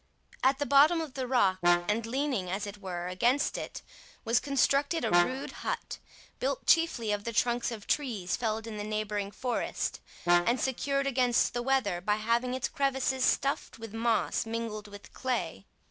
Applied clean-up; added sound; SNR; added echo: none; Brass instrument; 3 dB; none.